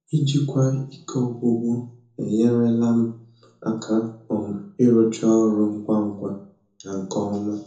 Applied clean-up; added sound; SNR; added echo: none; none; none; reverberation time 0.6 s.